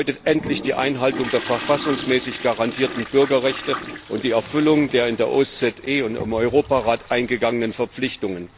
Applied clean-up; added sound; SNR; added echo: none; Toilet flush; 13 dB; none.